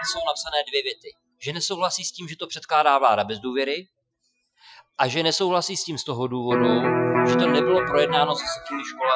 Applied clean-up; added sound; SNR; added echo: classical method Wiener filter.